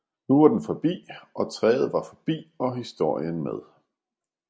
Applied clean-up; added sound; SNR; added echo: none; none; none; none.